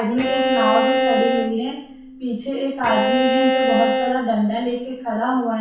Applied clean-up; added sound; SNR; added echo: none; Bowed string instrument; 0 dB; reverberation time 0.7 s.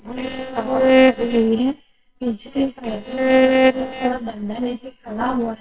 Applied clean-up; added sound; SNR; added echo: neural separator model SepFormer WHAMR!.